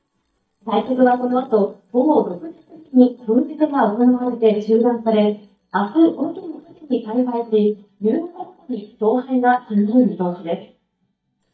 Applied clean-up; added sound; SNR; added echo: neural mask model DeepFilterNet 3.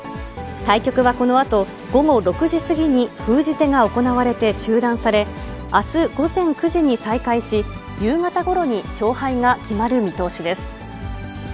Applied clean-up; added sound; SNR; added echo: none; none; none; none.